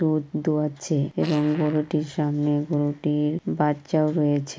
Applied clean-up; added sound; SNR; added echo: none; Fart; 18 dB; none.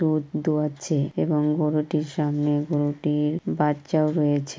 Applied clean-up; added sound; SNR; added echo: none; none; none; none.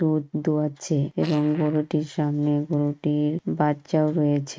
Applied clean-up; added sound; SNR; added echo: neural mask model RNNoise.